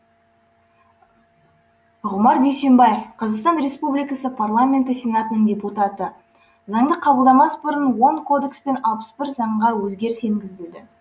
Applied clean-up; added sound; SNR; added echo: none; none; none; none.